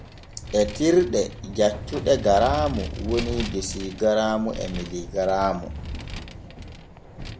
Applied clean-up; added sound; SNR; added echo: none; Vehicle; 9 dB; none.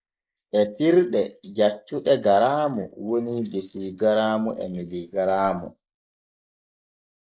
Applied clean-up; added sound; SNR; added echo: neural mask model Resemble Enhance denoiser.